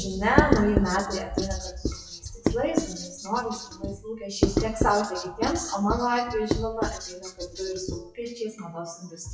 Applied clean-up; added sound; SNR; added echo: classical method WPE with log-MMSE.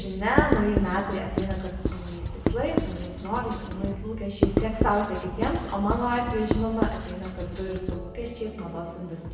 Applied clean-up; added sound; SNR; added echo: none; Writing; 0 dB; reverberation time 1.2 s.